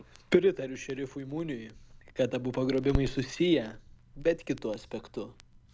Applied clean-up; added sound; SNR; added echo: none; Crackle; 12 dB; none.